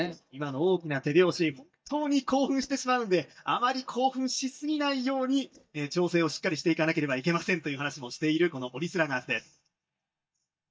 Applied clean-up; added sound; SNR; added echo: neural mask model DeepFilterNet 3.